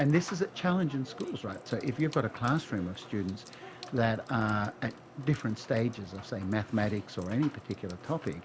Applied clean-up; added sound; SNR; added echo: none; Sink (filling or washing) / Water tap, faucet / Water; 17 dB; none.